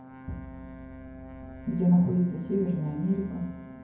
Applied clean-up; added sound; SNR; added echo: none; Brass instrument; 17 dB; reverberation time 0.9 s.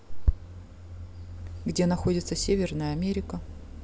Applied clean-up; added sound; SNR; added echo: none; none; none; none.